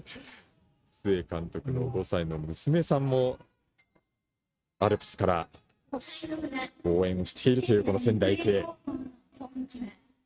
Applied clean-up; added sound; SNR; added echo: neural mask model RNNoise.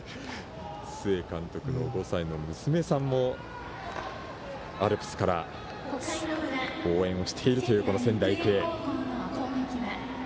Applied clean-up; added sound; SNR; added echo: none; none; none; none.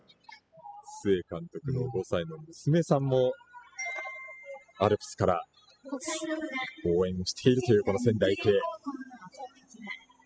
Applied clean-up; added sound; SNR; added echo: classical method spectral subtraction.